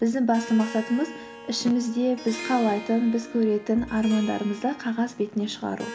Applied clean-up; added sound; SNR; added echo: none; Harp; 15 dB; none.